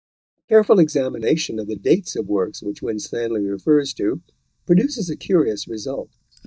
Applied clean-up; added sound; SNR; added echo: neural mask model DeepFilterNet 3.